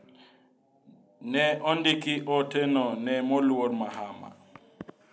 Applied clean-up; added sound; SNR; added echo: none; none; none; none.